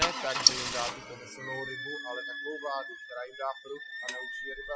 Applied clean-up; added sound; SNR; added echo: classical method Wiener filter.